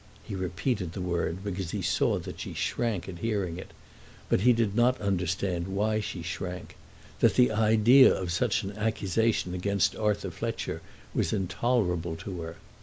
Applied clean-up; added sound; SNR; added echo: none; none; none; none.